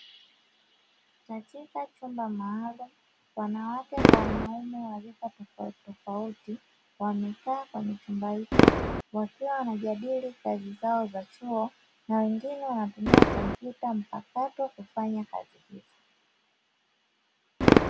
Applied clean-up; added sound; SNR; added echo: none; Fireworks; -4 dB; none.